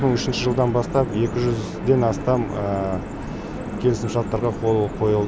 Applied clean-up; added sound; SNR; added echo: none; Bird vocalization, bird call, bird song; 20 dB; none.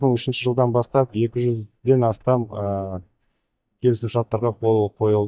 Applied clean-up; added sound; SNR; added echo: neural mask model DeepFilterNet 3.